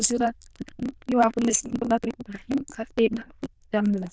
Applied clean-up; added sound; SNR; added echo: neural diffusion model UNIVERSE++.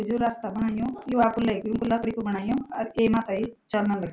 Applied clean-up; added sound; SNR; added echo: none; none; none; none.